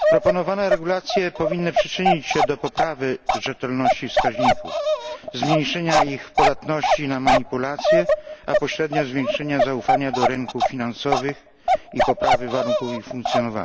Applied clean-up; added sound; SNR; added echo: none; Bark; -3 dB; none.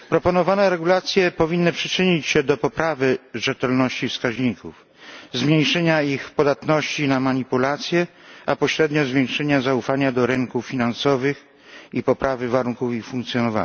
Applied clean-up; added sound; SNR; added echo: none; none; none; none.